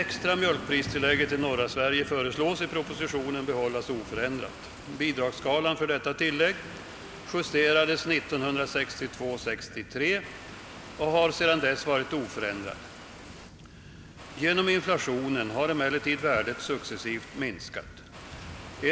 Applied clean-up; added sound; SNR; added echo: none; Water + Thunder / Rain; 15 dB; none.